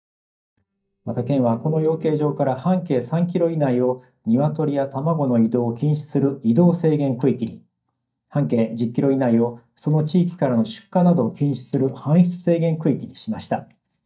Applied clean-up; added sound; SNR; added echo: neural mask model DeepFilterNet 3.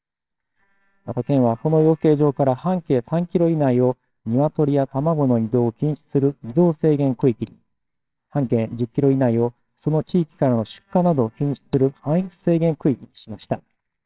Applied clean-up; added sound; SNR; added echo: neural separator model SepFormer WHAMR!.